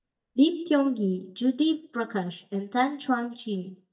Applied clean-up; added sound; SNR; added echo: neural mask model DeepFilterNet 3.